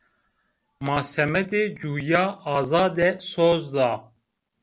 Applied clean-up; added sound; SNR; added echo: none; none; none; none.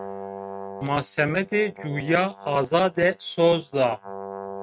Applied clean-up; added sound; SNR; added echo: neural mask model RNNoise.